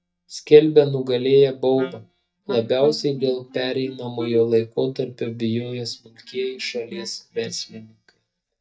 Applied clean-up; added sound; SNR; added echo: neural mask model DeepFilterNet 3.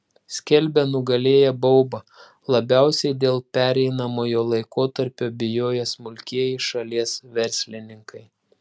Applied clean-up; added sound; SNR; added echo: none; none; none; none.